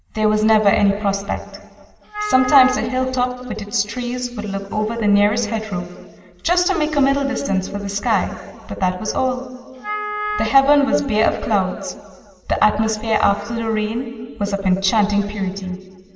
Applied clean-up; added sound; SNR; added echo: none; Wind instrument, woodwind instrument; 8 dB; reverberation time 2.0 s.